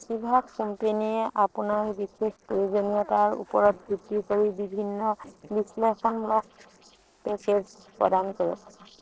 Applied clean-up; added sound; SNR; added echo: neural separator model SepFormer DNS4.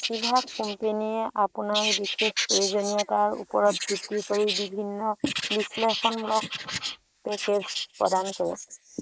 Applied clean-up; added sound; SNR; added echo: neural mask model Resemble Enhance denoiser.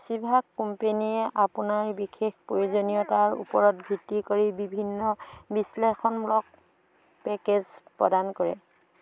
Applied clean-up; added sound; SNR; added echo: none; none; none; none.